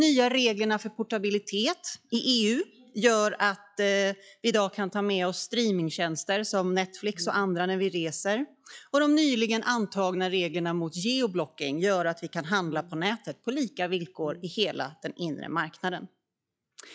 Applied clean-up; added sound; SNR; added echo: classical method log-MMSE.